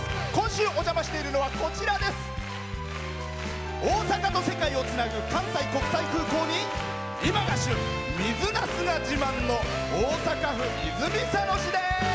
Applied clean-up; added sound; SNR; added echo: none; none; none; none.